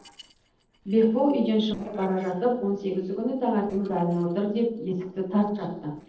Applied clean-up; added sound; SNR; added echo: neural separator model SepFormer DNS4.